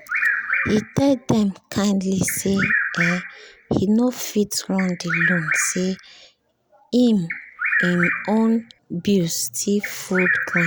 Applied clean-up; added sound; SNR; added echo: none; Bird vocalization, bird call, bird song; 4 dB; none.